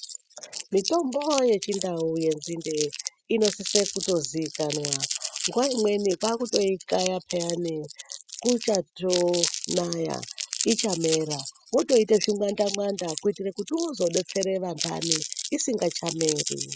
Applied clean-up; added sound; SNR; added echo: classical method spectral subtraction.